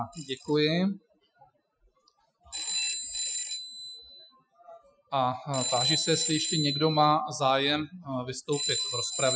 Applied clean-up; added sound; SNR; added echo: classical method Wiener filter.